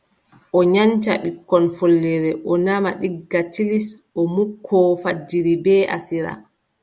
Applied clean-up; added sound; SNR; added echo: none; none; none; none.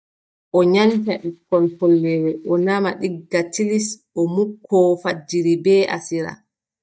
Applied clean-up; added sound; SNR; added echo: neural mask model DeepFilterNet 3.